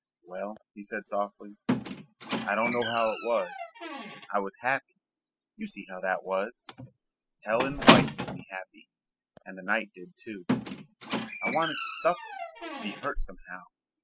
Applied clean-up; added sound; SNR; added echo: classical method spectral subtraction.